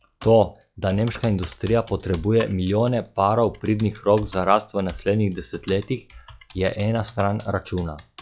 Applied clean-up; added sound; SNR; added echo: classical method log-MMSE.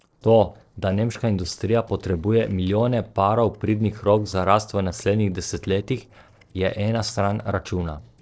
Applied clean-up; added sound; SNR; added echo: neural separator model SepFormer DNS4.